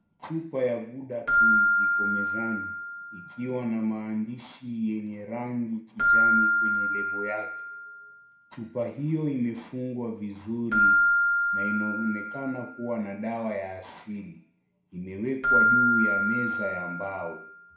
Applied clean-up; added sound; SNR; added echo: none; Keyboard (musical); -5 dB; reverberation time 0.5 s.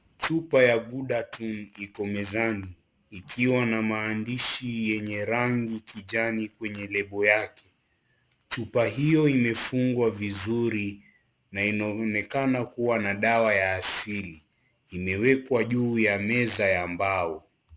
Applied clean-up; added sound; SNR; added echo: none; none; none; none.